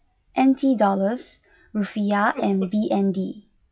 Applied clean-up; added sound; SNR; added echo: classical method log-MMSE.